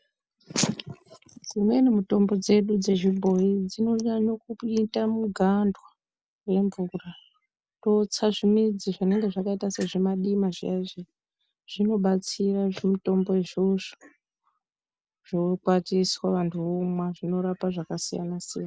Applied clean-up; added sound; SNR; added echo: none; Hi-hat; 19 dB; none.